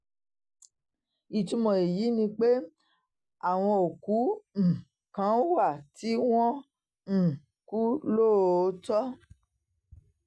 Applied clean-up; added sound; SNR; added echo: none; none; none; none.